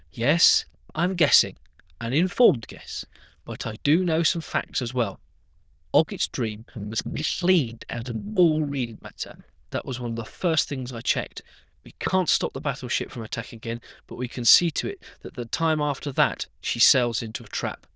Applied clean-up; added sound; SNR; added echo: neural diffusion model UNIVERSE++.